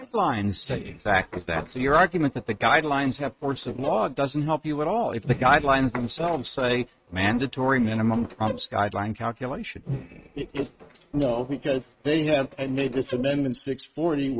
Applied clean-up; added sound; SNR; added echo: neural mask model RNNoise.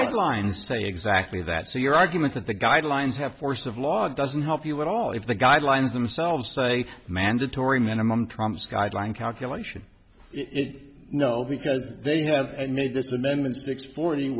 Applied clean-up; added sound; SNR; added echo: none; none; none; none.